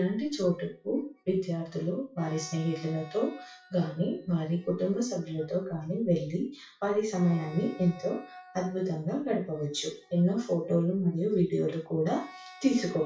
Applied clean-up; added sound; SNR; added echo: classical method WPE with log-MMSE.